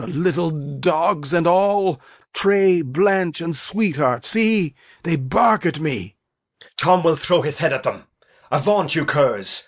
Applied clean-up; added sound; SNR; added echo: neural mask model Resemble Enhance denoiser.